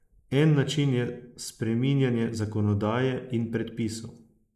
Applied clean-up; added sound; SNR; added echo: neural mask model Resemble Enhance denoiser.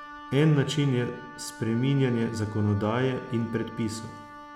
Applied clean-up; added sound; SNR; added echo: none; Wind instrument, woodwind instrument; 16 dB; none.